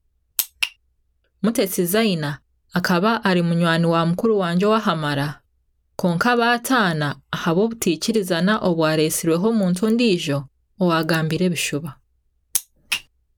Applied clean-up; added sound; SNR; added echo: none; none; none; none.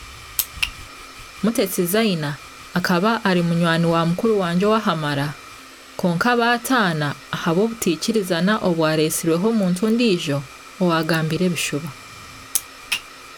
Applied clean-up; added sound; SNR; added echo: none; Domestic sounds, home sounds; 19 dB; none.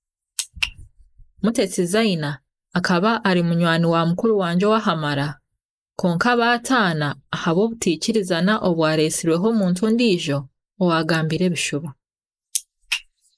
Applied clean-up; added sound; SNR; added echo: neural mask model Resemble Enhance denoiser.